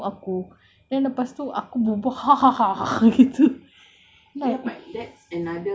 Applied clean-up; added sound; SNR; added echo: none; none; none; none.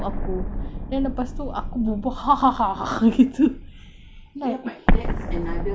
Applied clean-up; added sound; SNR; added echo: none; Explosion; 2 dB; none.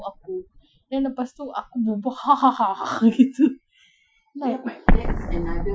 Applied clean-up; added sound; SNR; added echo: classical method Wiener filter.